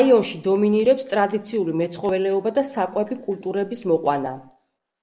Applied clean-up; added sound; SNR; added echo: neural mask model Resemble Enhance denoiser.